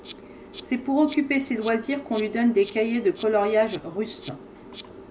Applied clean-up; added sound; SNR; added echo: none; Insect; 16 dB; none.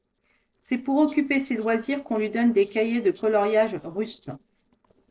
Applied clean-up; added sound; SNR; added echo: neural separator model SepFormer DNS4.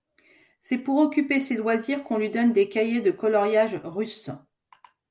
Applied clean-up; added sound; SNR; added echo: none; none; none; none.